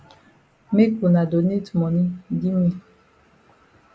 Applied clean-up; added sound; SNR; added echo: none; none; none; none.